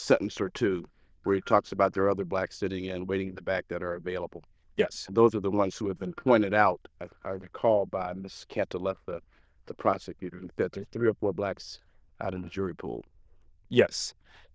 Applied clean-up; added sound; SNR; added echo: neural diffusion model UNIVERSE++.